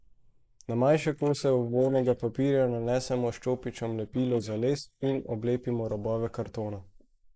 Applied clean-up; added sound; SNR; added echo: neural mask model Resemble Enhance denoiser.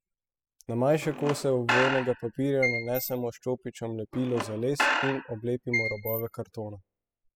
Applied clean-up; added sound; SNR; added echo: classical method spectral subtraction.